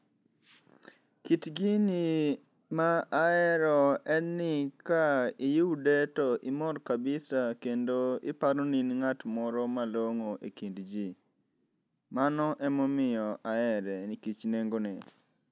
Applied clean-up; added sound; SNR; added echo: none; none; none; none.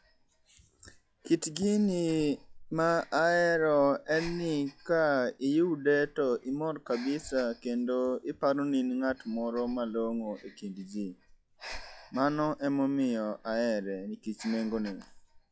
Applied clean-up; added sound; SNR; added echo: classical method log-MMSE.